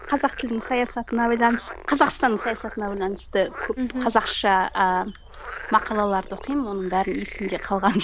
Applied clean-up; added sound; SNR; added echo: none; Frog; 14 dB; none.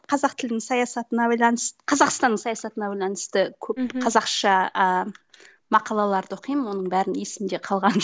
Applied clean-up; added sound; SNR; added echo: none; none; none; none.